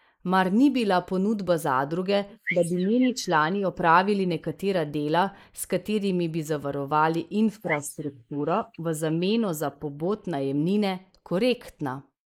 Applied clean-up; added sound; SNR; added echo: neural mask model Resemble Enhance denoiser.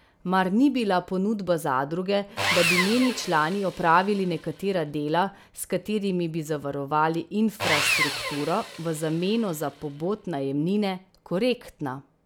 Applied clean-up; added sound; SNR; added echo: none; Sawing; 8 dB; none.